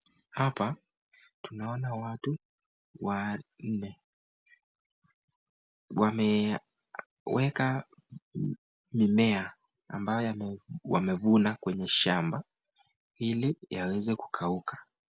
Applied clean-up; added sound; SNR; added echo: none; none; none; none.